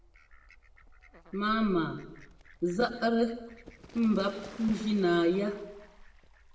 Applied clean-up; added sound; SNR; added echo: none; Fowl; 19 dB; reverberation time 0.9 s.